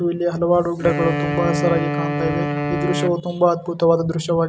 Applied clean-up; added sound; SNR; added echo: none; Wind instrument, woodwind instrument; 4 dB; none.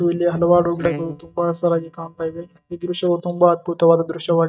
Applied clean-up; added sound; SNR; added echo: neural mask model DeepFilterNet 3.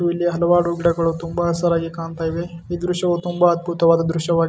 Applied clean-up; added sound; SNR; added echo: none; none; none; none.